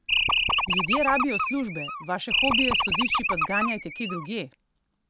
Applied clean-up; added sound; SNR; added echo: none; Animal; -4 dB; none.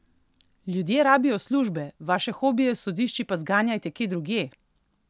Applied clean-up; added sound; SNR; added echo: none; none; none; none.